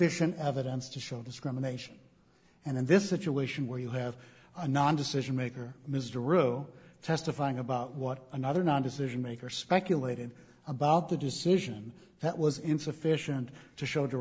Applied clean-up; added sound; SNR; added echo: none; none; none; none.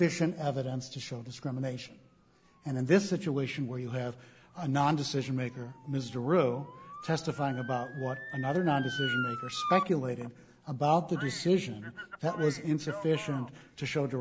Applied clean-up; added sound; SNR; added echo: none; Motor vehicle (road) / Siren; 12 dB; none.